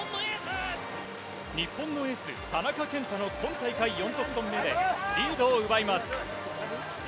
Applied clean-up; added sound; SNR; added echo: none; Stream; 13 dB; none.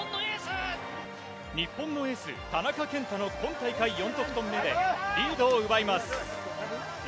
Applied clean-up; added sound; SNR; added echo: none; none; none; none.